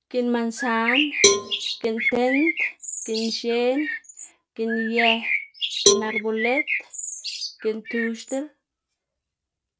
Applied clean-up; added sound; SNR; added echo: neural mask model RNNoise.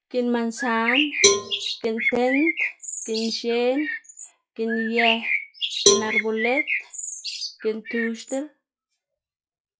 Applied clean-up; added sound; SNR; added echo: classical method log-MMSE.